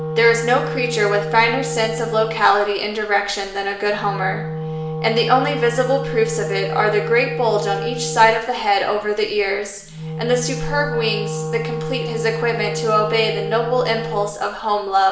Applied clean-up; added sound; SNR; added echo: none; Wind instrument, woodwind instrument; 6 dB; reverberation time 0.7 s.